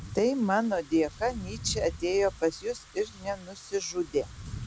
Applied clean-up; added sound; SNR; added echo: none; Wind / Rain; 14 dB; none.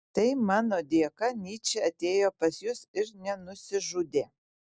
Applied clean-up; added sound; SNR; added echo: none; none; none; none.